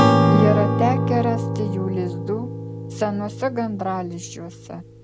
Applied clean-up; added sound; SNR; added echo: none; Acoustic guitar / Strum; -3 dB; none.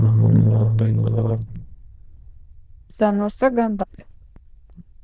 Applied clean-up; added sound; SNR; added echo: neural diffusion model UNIVERSE++.